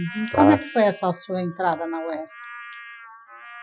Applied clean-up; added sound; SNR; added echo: classical method Wiener filter.